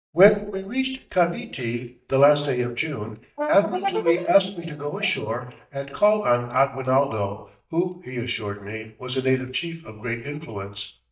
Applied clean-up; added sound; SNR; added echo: neural mask model DeepFilterNet 3.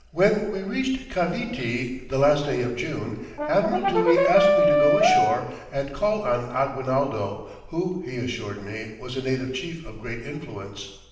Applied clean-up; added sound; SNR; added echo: none; Brass instrument; -4 dB; reverberation time 1.1 s.